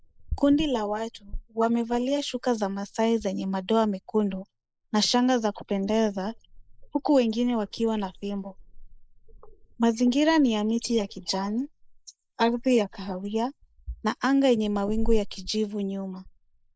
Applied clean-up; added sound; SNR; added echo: neural mask model Resemble Enhance denoiser.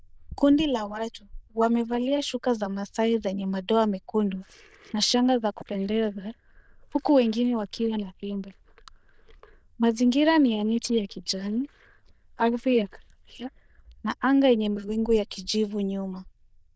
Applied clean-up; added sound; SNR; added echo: neural diffusion model UNIVERSE++.